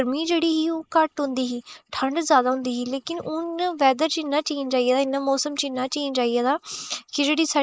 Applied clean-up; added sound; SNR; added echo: neural mask model Resemble Enhance denoiser.